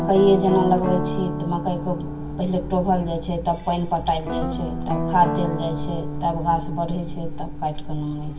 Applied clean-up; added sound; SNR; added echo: none; Guitar; 6 dB; reverberation time 0.1 s.